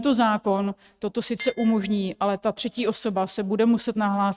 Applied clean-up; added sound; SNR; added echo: neural mask model RNNoise.